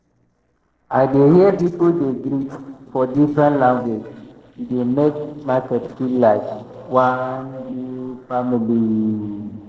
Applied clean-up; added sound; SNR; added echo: neural separator model SepFormer DNS4.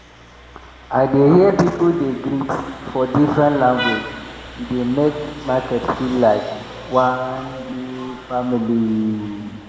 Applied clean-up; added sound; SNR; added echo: none; Vehicle horn, car horn, honking; 15 dB; reverberation time 1.9 s.